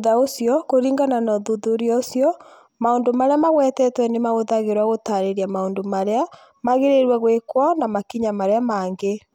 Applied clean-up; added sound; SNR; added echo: none; none; none; none.